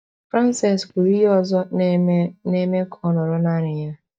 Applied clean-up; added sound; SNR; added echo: neural mask model DeepFilterNet 3.